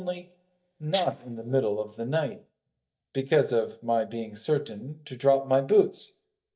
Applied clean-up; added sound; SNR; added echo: neural mask model DeepFilterNet 3.